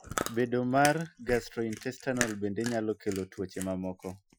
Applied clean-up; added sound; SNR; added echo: classical method Wiener filter.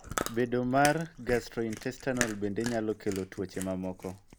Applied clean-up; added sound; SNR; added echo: none; Chewing, mastication; 9 dB; none.